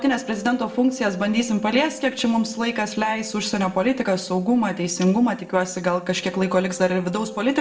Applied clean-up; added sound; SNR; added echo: none; Wind instrument, woodwind instrument; 19 dB; reverberation time 0.7 s.